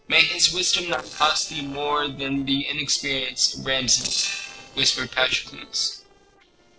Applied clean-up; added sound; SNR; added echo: neural separator model SepFormer DNS4.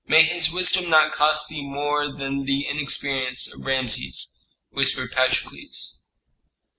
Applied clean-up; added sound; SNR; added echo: none; none; none; none.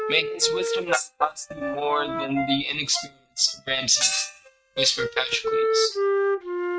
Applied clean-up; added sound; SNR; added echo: neural mask model RNNoise.